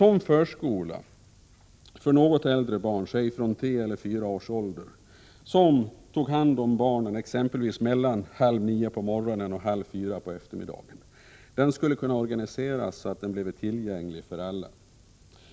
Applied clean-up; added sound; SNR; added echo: none; none; none; none.